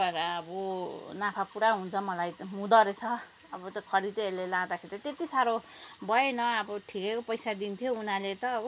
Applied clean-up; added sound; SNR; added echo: none; none; none; none.